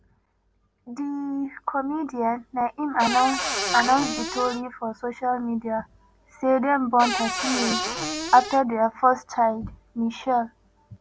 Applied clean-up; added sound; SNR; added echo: none; Cupboard open or close / Door; 3 dB; none.